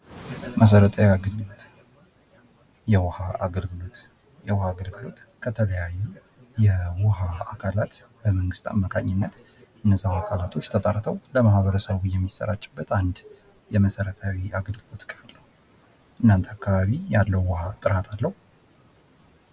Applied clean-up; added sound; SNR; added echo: none; none; none; none.